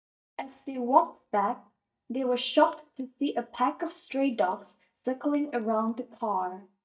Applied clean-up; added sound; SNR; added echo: neural mask model DeepFilterNet 3.